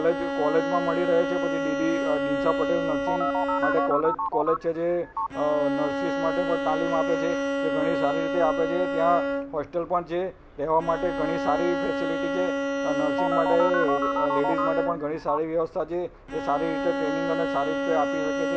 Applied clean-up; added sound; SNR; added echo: none; Telephone + Bowed string instrument; 0 dB; none.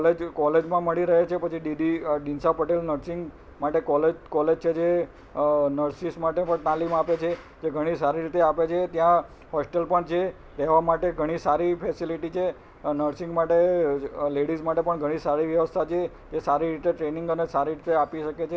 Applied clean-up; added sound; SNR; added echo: none; none; none; none.